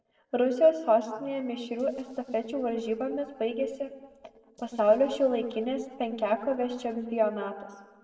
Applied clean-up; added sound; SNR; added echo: neural separator model SepFormer DNS4.